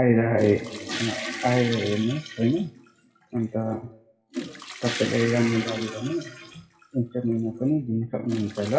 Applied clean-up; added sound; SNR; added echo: classical method WPE with log-MMSE.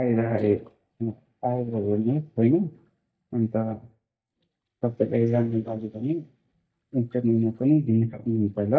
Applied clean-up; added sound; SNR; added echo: neural mask model DeepFilterNet 3.